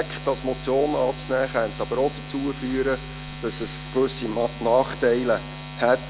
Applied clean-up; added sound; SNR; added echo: none; none; none; none.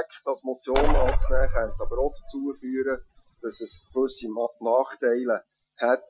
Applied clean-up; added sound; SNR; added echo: classical method Wiener filter.